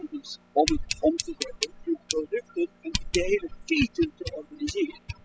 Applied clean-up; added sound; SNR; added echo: classical method spectral subtraction.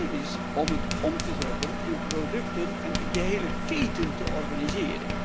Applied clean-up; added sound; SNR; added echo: none; Writing + Engine; -2 dB; none.